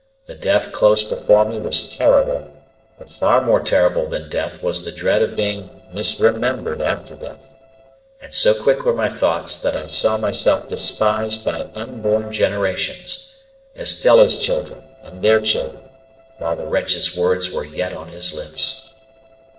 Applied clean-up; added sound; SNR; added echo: neural separator model SepFormer DNS4.